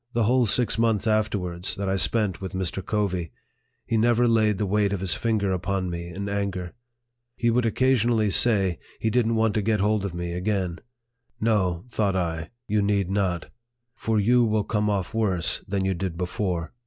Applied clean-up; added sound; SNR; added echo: none; none; none; none.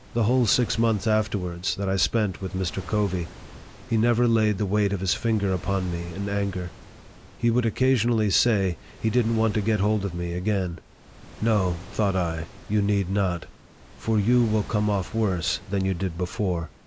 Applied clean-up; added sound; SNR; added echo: none; Waves, surf; 18 dB; none.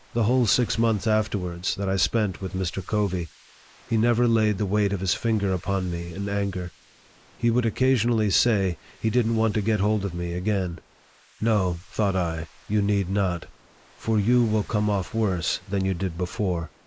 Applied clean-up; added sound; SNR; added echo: neural mask model Resemble Enhance denoiser.